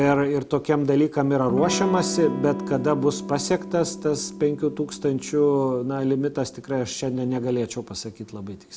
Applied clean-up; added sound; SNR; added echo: none; Electric guitar / Strum; 11 dB; none.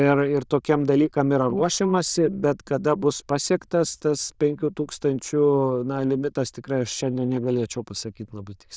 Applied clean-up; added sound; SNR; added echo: neural diffusion model UNIVERSE++.